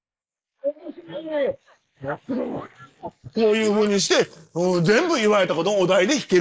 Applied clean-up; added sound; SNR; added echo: neural mask model Resemble Enhance denoiser.